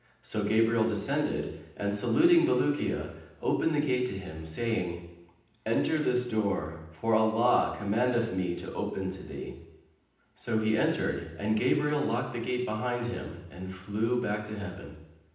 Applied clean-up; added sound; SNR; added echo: none; none; none; reverberation time 0.9 s.